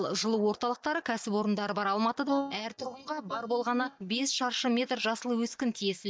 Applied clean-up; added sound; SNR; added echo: neural mask model DeepFilterNet 3.